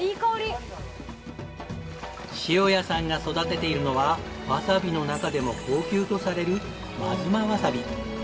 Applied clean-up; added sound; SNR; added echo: none; none; none; reverberation time 0.5 s.